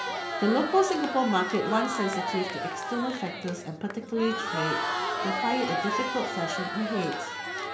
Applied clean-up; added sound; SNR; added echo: none; Crowd; 3 dB; none.